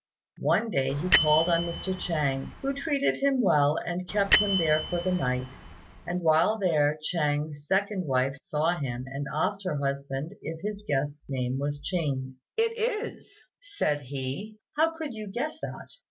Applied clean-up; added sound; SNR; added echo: none; Bell; 0 dB; none.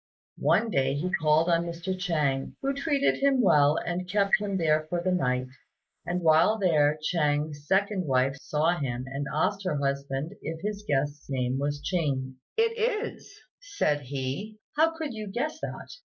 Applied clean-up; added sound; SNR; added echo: neural mask model Resemble Enhance denoiser.